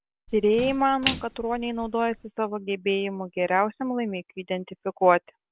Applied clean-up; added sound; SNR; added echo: none; Splash, splatter; 12 dB; none.